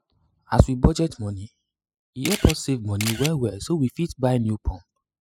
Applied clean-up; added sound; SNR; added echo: classical method spectral subtraction.